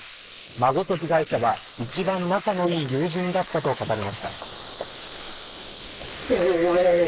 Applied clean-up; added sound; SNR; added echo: neural mask model Resemble Enhance denoiser.